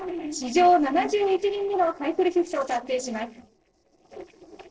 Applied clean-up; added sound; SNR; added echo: neural separator model SepFormer DNS4.